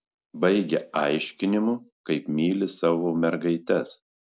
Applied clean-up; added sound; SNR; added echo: none; none; none; none.